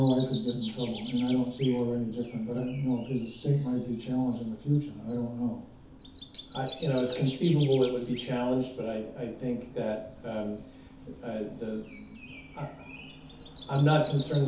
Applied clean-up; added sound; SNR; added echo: none; Breathing; 15 dB; reverberation time 0.5 s.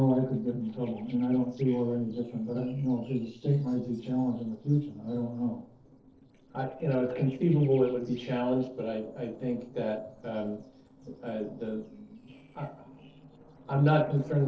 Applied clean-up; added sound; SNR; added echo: neural separator model SepFormer DNS4.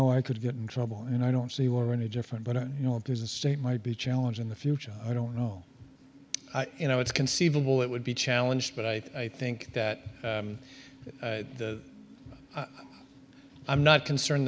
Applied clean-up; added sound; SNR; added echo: none; none; none; none.